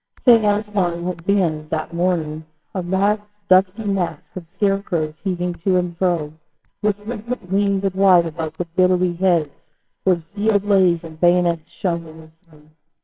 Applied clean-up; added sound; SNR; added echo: neural separator model SepFormer WHAMR!.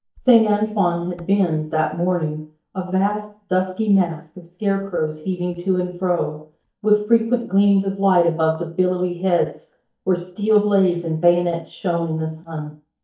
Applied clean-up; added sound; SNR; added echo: neural mask model DeepFilterNet 3.